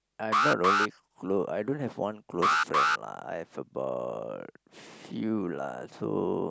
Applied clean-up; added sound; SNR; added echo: none; Alarm; -3 dB; none.